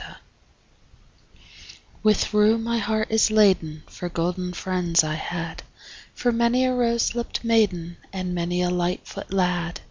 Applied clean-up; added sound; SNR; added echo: none; none; none; none.